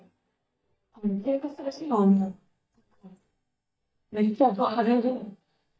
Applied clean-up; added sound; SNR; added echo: neural mask model DeepFilterNet 3.